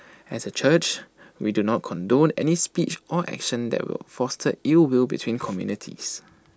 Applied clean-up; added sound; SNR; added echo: none; none; none; none.